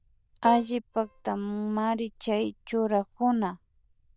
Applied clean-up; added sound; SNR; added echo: neural diffusion model UNIVERSE++.